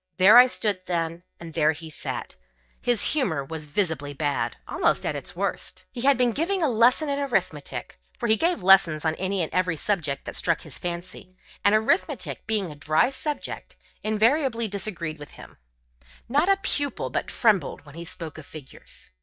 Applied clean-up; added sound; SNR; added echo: neural mask model DeepFilterNet 3.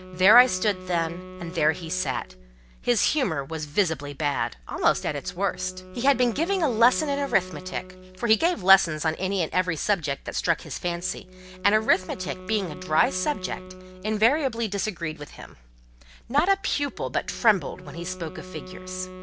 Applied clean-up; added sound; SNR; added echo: none; Wind instrument, woodwind instrument; 16 dB; none.